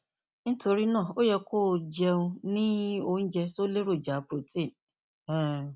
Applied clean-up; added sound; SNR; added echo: none; none; none; none.